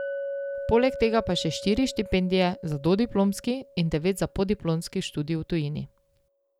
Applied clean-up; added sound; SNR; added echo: none; Chink, clink; 12 dB; none.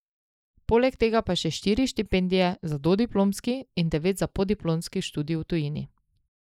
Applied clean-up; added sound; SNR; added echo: neural mask model Resemble Enhance denoiser.